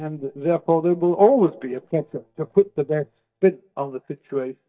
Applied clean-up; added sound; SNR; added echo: neural mask model DeepFilterNet 3.